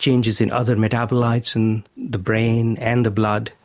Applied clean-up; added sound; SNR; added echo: none; none; none; none.